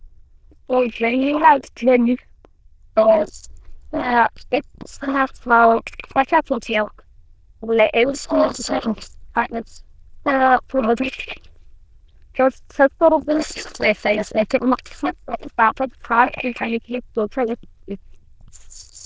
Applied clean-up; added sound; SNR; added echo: neural diffusion model UNIVERSE++.